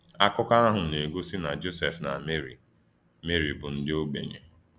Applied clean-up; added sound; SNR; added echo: none; none; none; none.